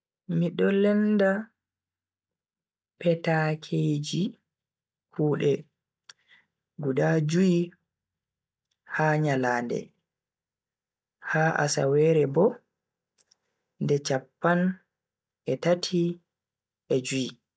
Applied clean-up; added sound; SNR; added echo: none; none; none; none.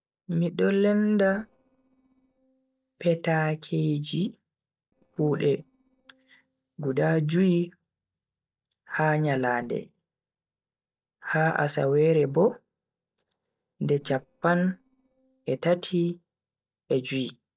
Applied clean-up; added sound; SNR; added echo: neural separator model SepFormer DNS4.